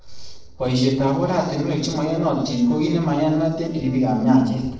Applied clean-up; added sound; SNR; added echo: neural separator model SepFormer DNS4.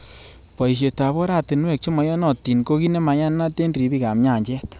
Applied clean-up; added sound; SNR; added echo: none; none; none; none.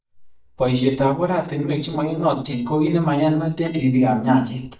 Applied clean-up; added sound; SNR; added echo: neural mask model DeepFilterNet 3.